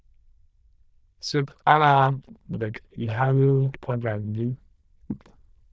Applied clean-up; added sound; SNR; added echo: neural diffusion model UNIVERSE++.